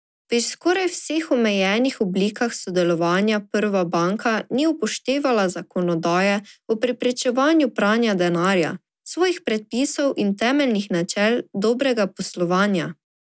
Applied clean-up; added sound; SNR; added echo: none; none; none; none.